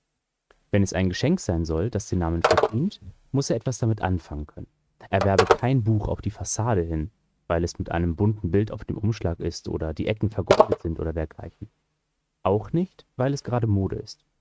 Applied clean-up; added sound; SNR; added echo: neural mask model RNNoise.